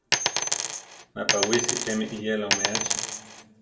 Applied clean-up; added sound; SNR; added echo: none; Coin (dropping); -3 dB; reverberation time 1.3 s.